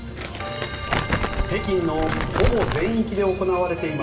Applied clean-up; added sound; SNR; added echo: none; Crumpling, crinkling; 2 dB; reverberation time 0.7 s.